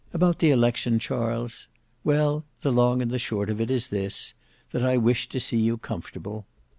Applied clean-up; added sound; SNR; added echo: none; none; none; none.